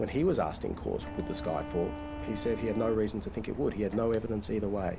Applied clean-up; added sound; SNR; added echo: none; Rain + Wind instrument, woodwind instrument; 9 dB; none.